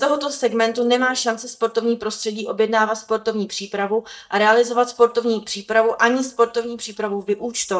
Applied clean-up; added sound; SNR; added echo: neural mask model DeepFilterNet 3.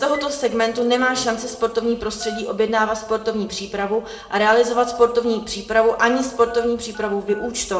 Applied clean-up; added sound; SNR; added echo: none; Telephone; 18 dB; reverberation time 0.5 s.